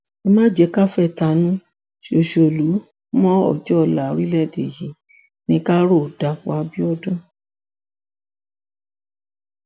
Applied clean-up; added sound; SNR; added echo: none; none; none; none.